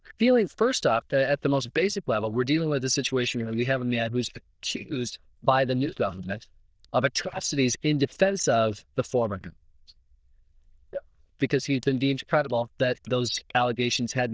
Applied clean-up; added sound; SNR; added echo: neural diffusion model UNIVERSE++.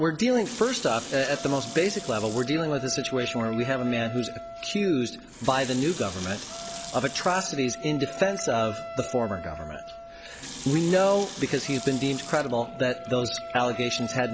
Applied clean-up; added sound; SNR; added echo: none; Sink (filling or washing) / Water tap, faucet + Wind instrument, woodwind instrument; 11 dB; none.